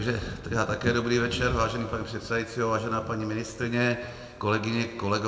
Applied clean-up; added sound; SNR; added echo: none; Thunder / Wind; 13 dB; reverberation time 1.8 s.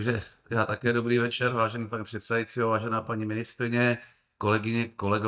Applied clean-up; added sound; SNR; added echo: neural mask model DeepFilterNet 3.